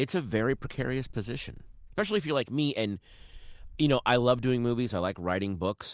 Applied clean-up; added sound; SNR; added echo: none; Wind; 18 dB; none.